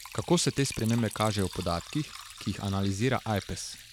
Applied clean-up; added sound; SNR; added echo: none; Liquid; 15 dB; none.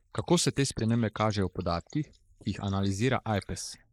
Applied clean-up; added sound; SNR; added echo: neural mask model Resemble Enhance denoiser.